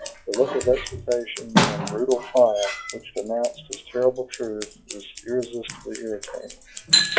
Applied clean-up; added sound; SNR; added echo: classical method log-MMSE.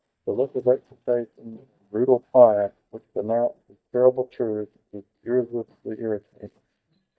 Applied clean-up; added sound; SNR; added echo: neural mask model DeepFilterNet 3.